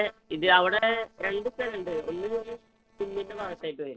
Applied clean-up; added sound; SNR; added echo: neural separator model SepFormer DNS4.